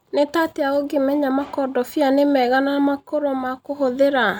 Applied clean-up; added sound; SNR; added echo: none; none; none; none.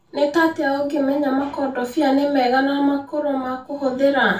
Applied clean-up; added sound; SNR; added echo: none; none; none; reverberation time 0.3 s.